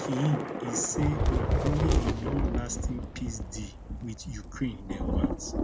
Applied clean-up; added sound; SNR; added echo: none; Thunder / Rain; -4 dB; none.